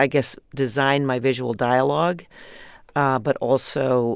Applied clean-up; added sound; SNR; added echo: none; none; none; none.